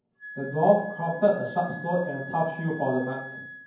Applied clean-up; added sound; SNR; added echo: none; Wind instrument, woodwind instrument; 14 dB; reverberation time 0.9 s.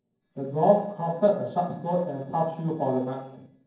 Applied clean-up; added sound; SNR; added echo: neural separator model SepFormer DNS4.